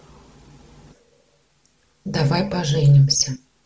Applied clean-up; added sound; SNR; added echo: none; none; none; none.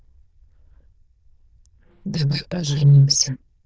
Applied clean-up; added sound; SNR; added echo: neural diffusion model UNIVERSE++.